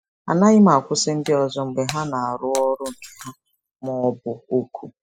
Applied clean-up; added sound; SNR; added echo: classical method spectral subtraction.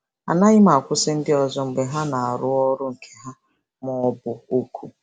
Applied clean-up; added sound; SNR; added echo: none; none; none; none.